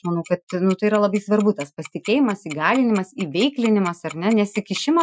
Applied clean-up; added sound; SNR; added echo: classical method Wiener filter.